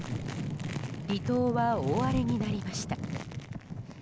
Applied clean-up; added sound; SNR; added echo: none; Motor vehicle (road); 18 dB; none.